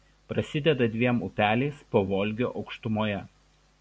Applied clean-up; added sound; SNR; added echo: none; none; none; none.